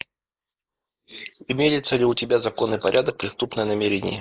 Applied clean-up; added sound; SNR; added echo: neural mask model Resemble Enhance denoiser.